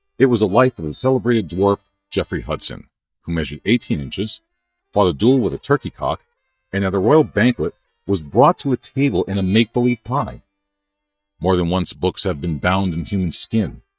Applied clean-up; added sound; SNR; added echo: neural mask model DeepFilterNet 3.